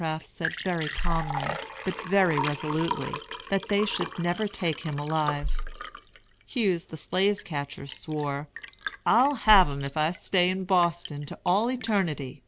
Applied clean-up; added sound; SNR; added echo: none; Liquid; 6 dB; none.